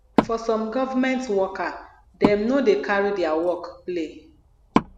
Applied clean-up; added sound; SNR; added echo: none; Wood; 5 dB; none.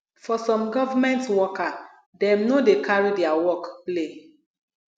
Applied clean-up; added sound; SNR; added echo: none; none; none; none.